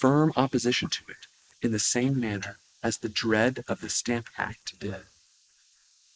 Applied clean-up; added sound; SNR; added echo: neural mask model Resemble Enhance denoiser.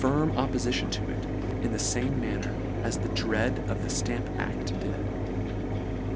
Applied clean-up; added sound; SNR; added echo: none; Mechanisms; -2 dB; none.